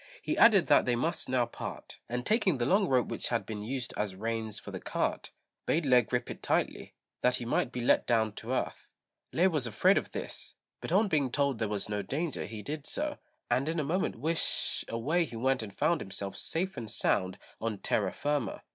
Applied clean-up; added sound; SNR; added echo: none; none; none; none.